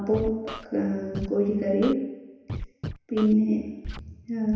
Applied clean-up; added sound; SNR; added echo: none; Scratching (performance technique); 12 dB; reverberation time 1.0 s.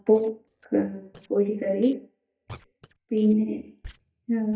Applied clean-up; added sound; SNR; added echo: neural mask model DeepFilterNet 3.